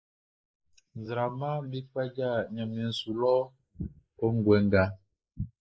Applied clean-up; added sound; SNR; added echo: neural mask model Resemble Enhance denoiser.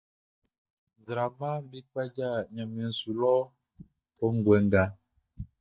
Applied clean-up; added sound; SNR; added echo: neural mask model DeepFilterNet 3.